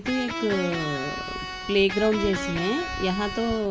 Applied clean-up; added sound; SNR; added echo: none; Electric guitar; 6 dB; none.